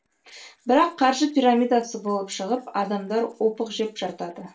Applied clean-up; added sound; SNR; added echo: neural separator model SepFormer DNS4.